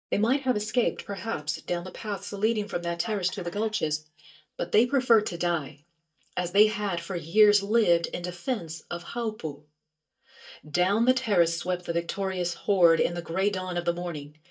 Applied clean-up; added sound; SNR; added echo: neural mask model DeepFilterNet 3.